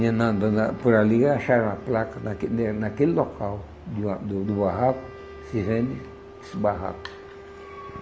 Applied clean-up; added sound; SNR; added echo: none; Wind instrument, woodwind instrument; 19 dB; none.